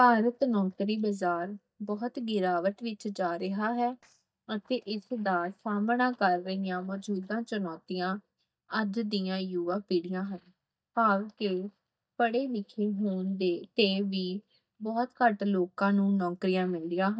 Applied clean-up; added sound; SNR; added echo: neural mask model DeepFilterNet 3.